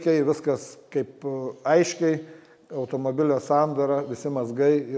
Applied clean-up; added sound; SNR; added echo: none; none; none; none.